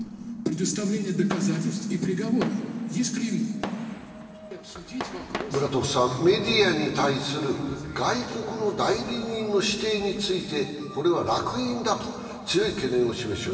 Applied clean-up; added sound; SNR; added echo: none; Fireworks; 17 dB; reverberation time 2.5 s.